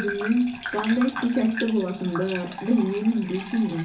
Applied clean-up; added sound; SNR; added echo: none; Bathtub (filling or washing) / Gurgling; 11 dB; reverberation time 0.4 s.